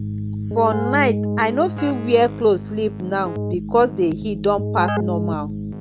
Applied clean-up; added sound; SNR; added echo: none; Keyboard (musical); 4 dB; none.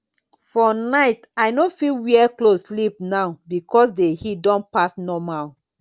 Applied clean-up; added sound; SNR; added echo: none; none; none; none.